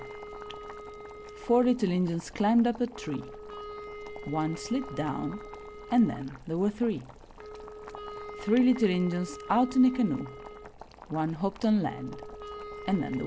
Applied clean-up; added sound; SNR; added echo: none; Boiling + Wind instrument, woodwind instrument; 13 dB; none.